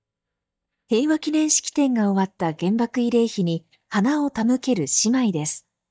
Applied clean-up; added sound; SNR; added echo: neural mask model DeepFilterNet 3.